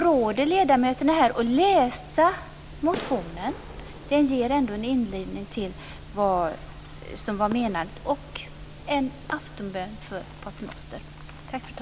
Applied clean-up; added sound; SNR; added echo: none; Fireworks + Insect; 18 dB; none.